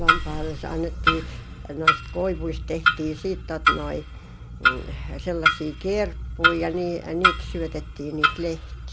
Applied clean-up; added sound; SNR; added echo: none; Clock; -4 dB; none.